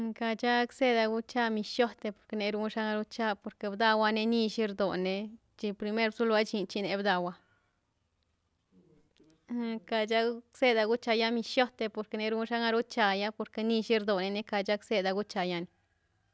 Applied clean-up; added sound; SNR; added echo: none; none; none; none.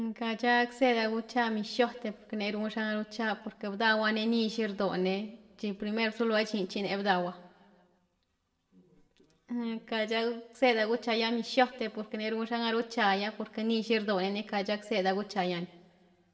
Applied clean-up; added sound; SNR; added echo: none; none; none; reverberation time 1.0 s.